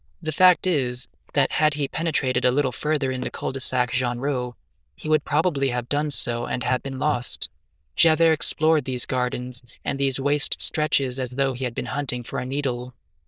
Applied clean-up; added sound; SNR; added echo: neural diffusion model UNIVERSE++.